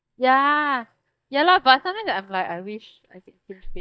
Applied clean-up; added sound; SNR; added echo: neural mask model DeepFilterNet 3.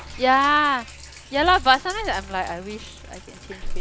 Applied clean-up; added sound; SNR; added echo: none; Sink (filling or washing); 11 dB; none.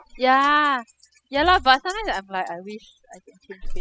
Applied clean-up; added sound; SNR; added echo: classical method spectral subtraction.